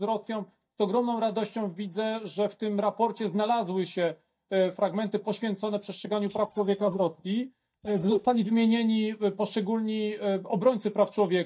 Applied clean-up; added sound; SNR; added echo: neural mask model DeepFilterNet 3.